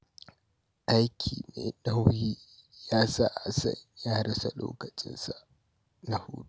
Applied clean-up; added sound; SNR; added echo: none; none; none; none.